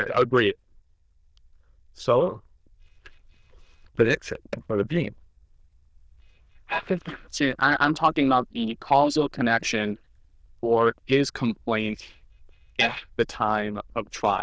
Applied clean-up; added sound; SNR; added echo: neural diffusion model UNIVERSE++.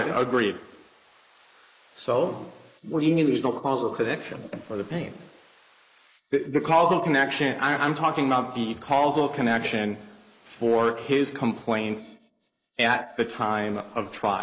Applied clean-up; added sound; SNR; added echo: neural mask model Resemble Enhance denoiser.